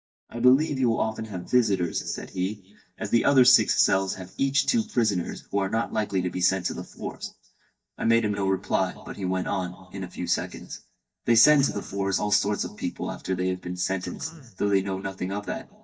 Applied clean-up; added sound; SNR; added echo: neural mask model DeepFilterNet 3.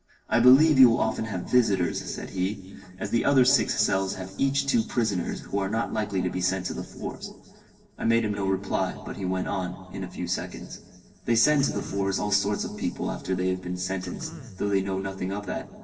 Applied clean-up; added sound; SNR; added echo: neural separator model SepFormer DNS4.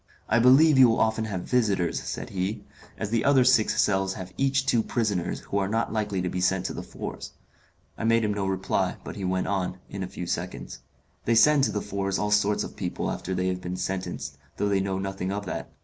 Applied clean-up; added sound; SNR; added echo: none; none; none; none.